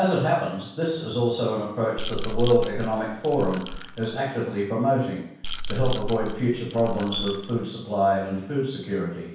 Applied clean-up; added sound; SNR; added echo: none; Rattle / Rattle (instrument); 2 dB; reverberation time 0.7 s.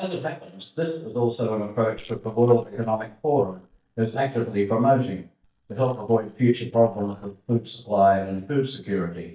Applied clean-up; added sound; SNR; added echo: neural mask model DeepFilterNet 3.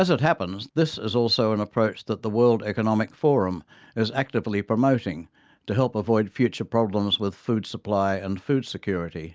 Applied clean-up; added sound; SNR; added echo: none; none; none; none.